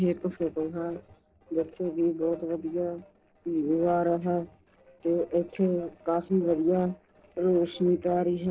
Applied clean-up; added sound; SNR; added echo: neural separator model SepFormer DNS4.